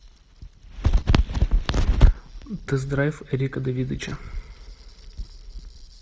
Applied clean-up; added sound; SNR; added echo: none; none; none; none.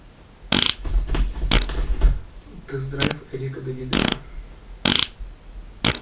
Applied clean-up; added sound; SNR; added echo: none; Fart; 1 dB; reverberation time 0.3 s.